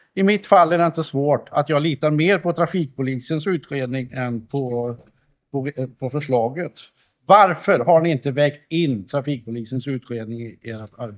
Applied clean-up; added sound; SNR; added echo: neural mask model DeepFilterNet 3.